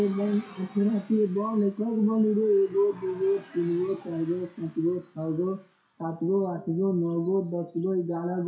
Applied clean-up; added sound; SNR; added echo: classical method WPE with log-MMSE.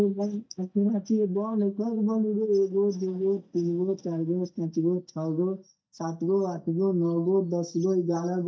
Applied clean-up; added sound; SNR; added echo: neural mask model DeepFilterNet 3.